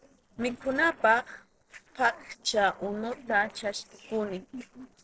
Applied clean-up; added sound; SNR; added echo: neural separator model SepFormer DNS4.